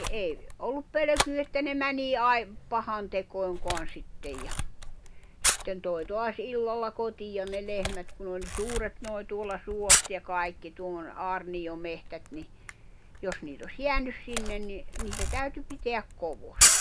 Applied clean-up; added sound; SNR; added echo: none; Camera; -1 dB; none.